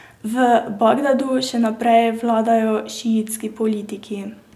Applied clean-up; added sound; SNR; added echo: none; none; none; none.